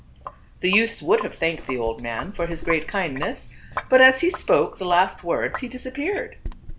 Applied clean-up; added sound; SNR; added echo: none; Sink (filling or washing); 12 dB; none.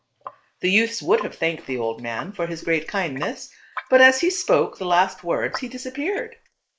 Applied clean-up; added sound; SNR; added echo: neural mask model Resemble Enhance denoiser.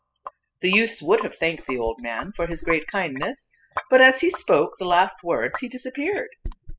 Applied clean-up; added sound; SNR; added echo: classical method spectral subtraction.